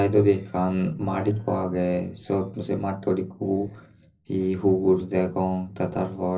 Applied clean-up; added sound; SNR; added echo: neural separator model SepFormer DNS4.